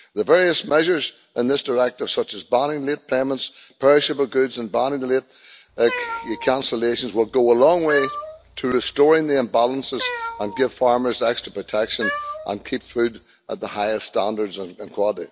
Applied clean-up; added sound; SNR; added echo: none; Cat; 11 dB; none.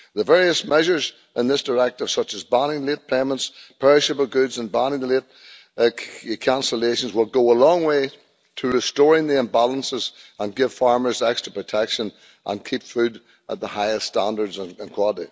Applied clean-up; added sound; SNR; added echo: none; none; none; none.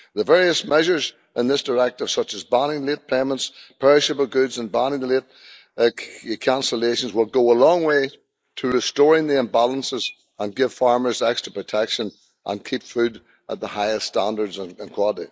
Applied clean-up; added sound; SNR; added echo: neural mask model Resemble Enhance denoiser.